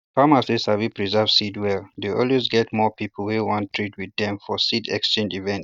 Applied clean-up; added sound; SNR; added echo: neural mask model DeepFilterNet 3.